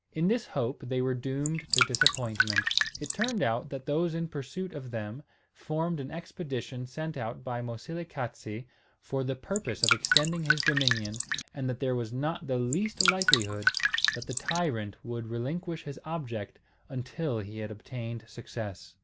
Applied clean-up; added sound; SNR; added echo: none; Drip; -4 dB; none.